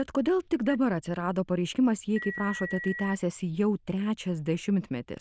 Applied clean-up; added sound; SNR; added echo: neural diffusion model UNIVERSE++.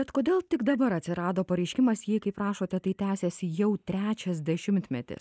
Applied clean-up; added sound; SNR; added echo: neural mask model DeepFilterNet 3.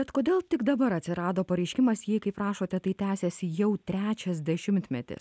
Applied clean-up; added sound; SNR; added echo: none; none; none; none.